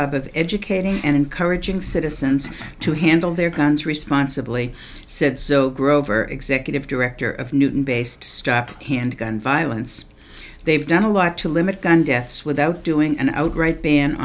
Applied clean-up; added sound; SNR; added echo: none; none; none; none.